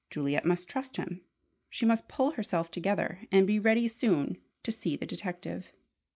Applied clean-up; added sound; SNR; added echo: neural mask model Resemble Enhance denoiser.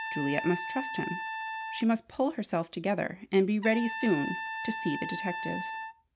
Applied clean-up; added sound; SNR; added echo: none; Trumpet; 7 dB; none.